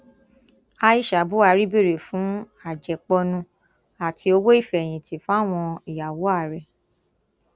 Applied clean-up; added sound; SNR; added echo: none; none; none; none.